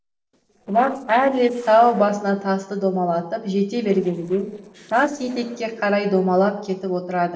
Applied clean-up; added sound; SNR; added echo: neural separator model SepFormer DNS4.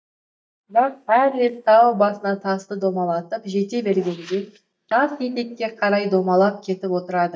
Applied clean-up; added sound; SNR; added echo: neural mask model DeepFilterNet 3.